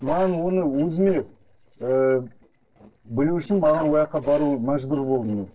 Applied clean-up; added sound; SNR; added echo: neural separator model SepFormer DNS4.